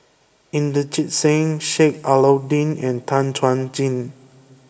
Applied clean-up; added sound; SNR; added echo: none; none; none; reverberation time 1.0 s.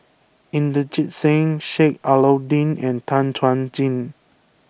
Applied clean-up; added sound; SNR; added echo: none; none; none; none.